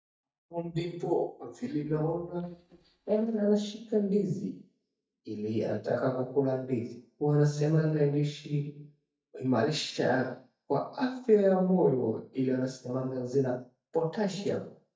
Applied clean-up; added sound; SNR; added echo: neural mask model DeepFilterNet 3.